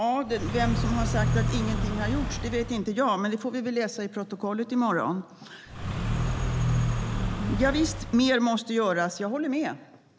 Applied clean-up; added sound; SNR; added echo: none; Car; 0 dB; none.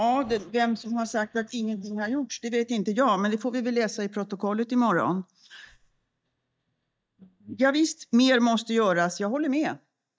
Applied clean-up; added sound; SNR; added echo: neural mask model DeepFilterNet 3.